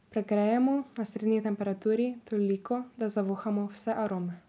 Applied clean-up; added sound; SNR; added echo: none; none; none; none.